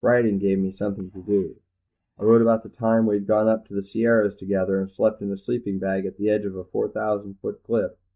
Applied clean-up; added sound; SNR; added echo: neural mask model DeepFilterNet 3.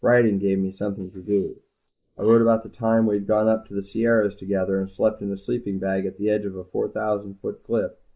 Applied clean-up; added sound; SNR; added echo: neural mask model Resemble Enhance denoiser.